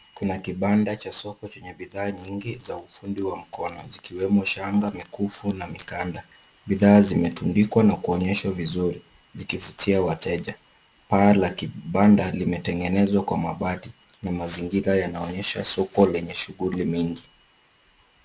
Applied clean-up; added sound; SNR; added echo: none; none; none; none.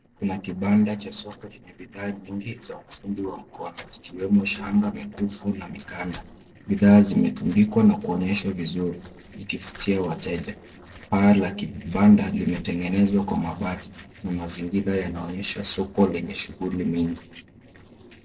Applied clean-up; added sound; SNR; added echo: neural separator model SepFormer DNS4.